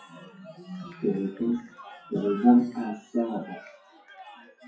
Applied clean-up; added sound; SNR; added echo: classical method WPE with log-MMSE.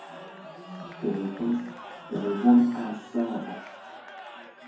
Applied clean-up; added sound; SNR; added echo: none; Crowd / Cheering; 15 dB; reverberation time 0.6 s.